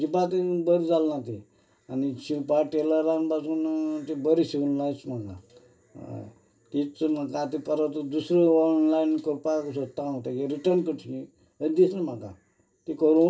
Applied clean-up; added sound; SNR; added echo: none; none; none; reverberation time 0.2 s.